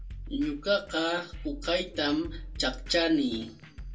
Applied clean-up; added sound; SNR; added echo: none; Drum kit; 12 dB; reverberation time 0.2 s.